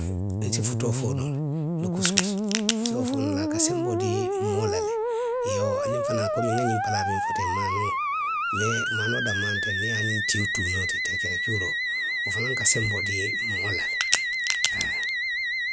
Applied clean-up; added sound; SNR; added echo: none; Crack + Musical instrument; -5 dB; none.